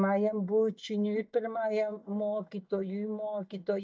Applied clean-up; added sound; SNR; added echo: neural mask model DeepFilterNet 3.